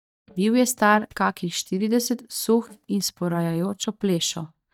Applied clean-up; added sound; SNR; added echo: neural mask model DeepFilterNet 3.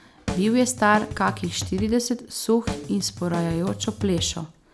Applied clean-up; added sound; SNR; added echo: none; Drum kit; 9 dB; none.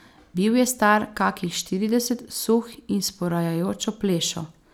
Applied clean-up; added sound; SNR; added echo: none; none; none; none.